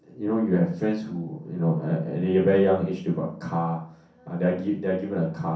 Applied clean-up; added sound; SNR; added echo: none; none; none; reverberation time 0.6 s.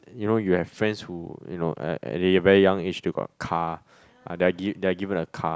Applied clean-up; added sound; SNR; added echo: none; none; none; none.